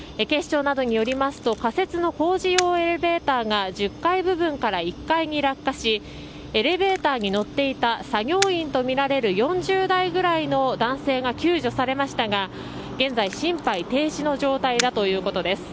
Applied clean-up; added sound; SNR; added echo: none; Camera; 14 dB; none.